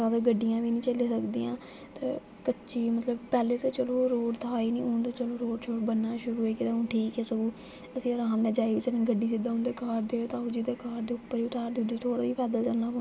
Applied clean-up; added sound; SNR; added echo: none; none; none; none.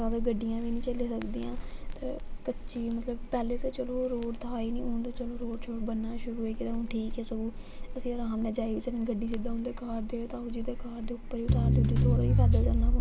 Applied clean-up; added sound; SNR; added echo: none; Crackle; -3 dB; none.